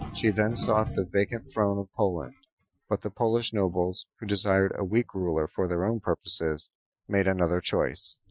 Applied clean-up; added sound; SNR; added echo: classical method Wiener filter.